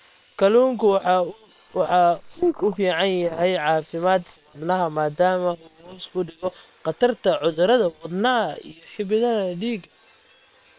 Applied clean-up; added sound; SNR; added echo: neural separator model SepFormer WHAM!.